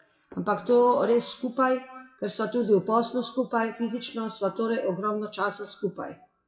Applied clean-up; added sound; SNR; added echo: classical method WPE with log-MMSE.